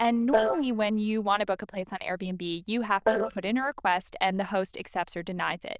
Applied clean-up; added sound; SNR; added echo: neural diffusion model UNIVERSE++.